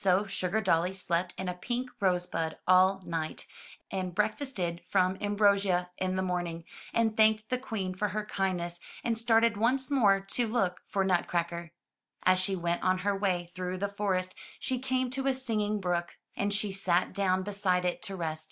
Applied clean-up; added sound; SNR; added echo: none; none; none; none.